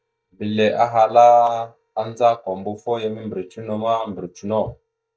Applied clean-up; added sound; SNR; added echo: neural mask model DeepFilterNet 3.